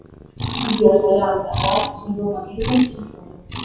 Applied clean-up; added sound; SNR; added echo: classical method WPE with log-MMSE.